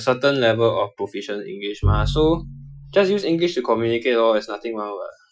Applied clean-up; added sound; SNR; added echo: classical method Wiener filter.